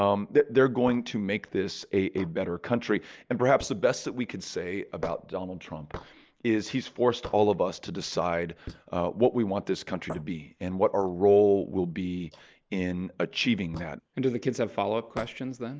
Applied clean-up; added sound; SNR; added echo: neural mask model Resemble Enhance denoiser.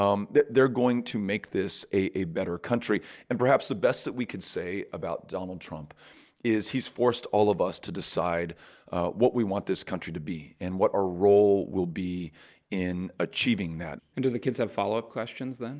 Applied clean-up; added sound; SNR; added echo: none; none; none; none.